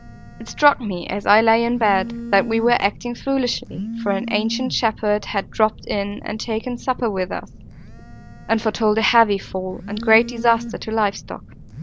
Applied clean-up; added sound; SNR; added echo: none; Telephone; 13 dB; none.